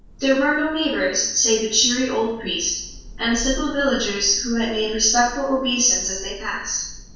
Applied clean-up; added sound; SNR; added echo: none; Thunder / Rain; 16 dB; reverberation time 0.6 s.